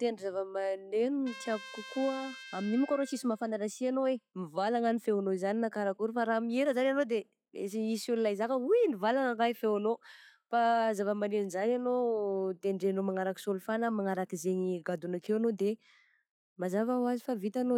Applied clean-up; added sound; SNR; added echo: classical method log-MMSE.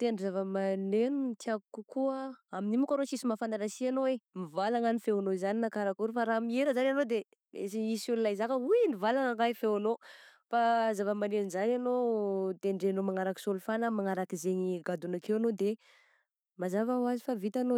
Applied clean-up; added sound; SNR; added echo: none; none; none; none.